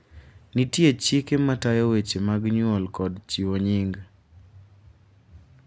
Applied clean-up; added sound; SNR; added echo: none; none; none; none.